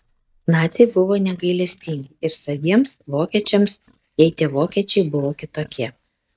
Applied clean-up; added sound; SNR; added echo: neural mask model DeepFilterNet 3.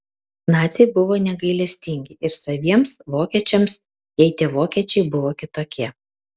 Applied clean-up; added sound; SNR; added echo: none; none; none; none.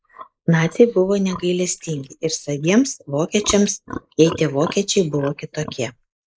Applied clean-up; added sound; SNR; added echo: neural mask model Resemble Enhance denoiser.